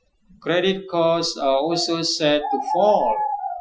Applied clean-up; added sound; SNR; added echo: classical method Wiener filter.